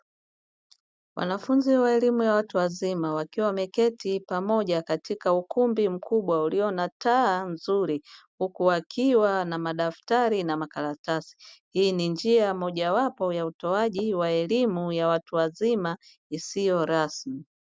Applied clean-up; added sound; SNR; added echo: none; Tap; 18 dB; none.